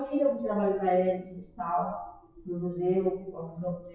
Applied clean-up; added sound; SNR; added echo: classical method WPE with log-MMSE.